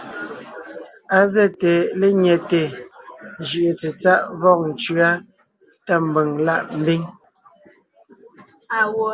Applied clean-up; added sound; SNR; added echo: none; none; none; none.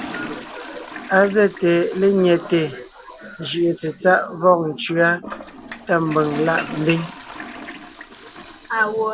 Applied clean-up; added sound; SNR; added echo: none; Toilet flush + Dishes, pots, and pans / Chink, clink; 16 dB; none.